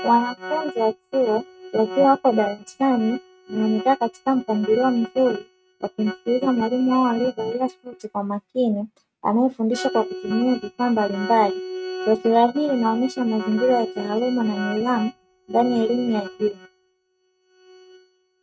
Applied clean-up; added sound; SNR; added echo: neural mask model RNNoise.